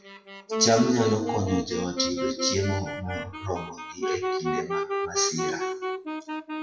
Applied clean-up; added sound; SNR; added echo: classical method WPE with log-MMSE.